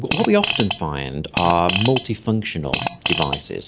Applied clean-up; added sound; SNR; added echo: none; Fart; 4 dB; none.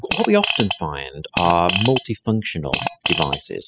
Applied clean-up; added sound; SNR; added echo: classical method spectral subtraction.